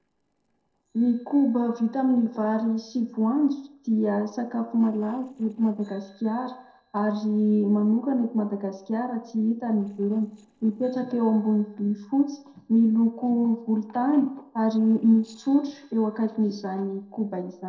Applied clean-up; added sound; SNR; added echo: neural separator model SepFormer DNS4.